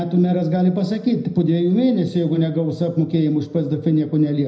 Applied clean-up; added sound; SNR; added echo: none; none; none; reverberation time 0.7 s.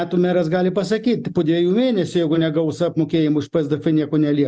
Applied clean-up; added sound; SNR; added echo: none; none; none; none.